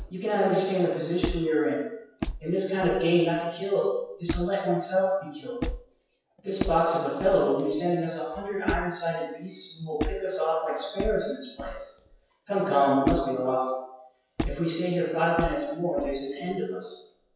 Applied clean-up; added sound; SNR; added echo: classical method WPE with log-MMSE.